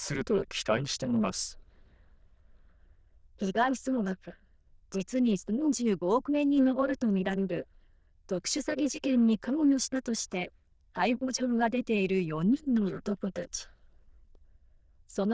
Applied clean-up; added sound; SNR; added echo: neural diffusion model UNIVERSE++.